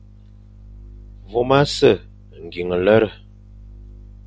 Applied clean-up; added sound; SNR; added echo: none; none; none; none.